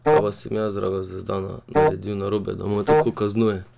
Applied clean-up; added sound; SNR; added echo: none; Wind instrument, woodwind instrument; -2 dB; none.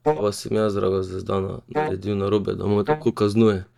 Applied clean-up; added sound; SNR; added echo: neural mask model DeepFilterNet 3.